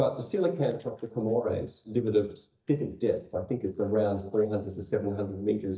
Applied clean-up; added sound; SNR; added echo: neural mask model DeepFilterNet 3.